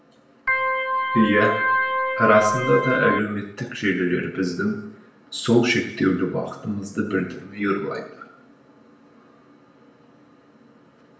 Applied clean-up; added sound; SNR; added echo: none; Organ; -1 dB; reverberation time 0.8 s.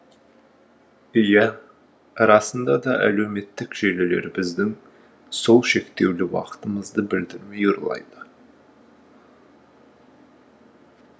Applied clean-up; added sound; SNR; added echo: none; none; none; none.